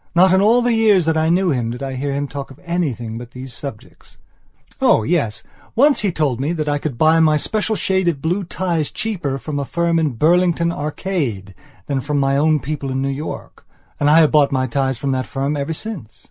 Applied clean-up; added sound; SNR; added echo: none; none; none; none.